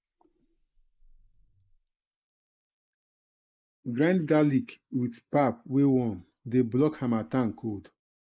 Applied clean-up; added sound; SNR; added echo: neural mask model Resemble Enhance denoiser.